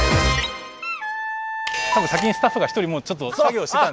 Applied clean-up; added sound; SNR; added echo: none; Wind instrument, woodwind instrument; 7 dB; none.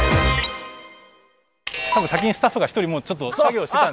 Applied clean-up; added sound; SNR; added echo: none; none; none; none.